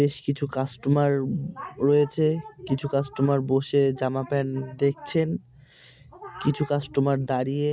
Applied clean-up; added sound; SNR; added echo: none; none; none; none.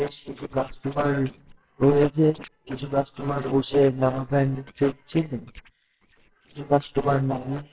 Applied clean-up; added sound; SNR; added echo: neural separator model SepFormer WHAMR!.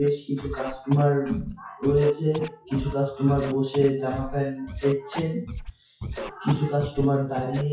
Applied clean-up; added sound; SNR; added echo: classical method WPE with log-MMSE.